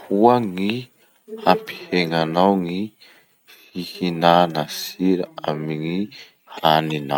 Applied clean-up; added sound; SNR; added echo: none; none; none; none.